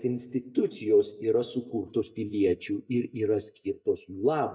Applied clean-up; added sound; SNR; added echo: neural mask model DeepFilterNet 3.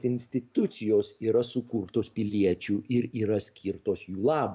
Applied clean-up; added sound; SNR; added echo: none; none; none; none.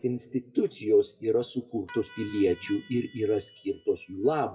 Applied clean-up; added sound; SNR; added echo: classical method WPE with log-MMSE.